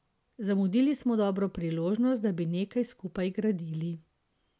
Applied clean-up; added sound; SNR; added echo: none; none; none; none.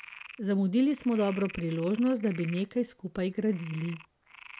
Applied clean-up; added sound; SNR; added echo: none; Frog; 19 dB; none.